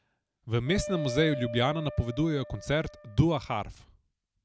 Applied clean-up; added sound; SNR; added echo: none; Wind instrument, woodwind instrument; 11 dB; none.